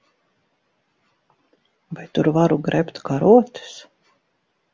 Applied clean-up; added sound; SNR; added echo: none; none; none; none.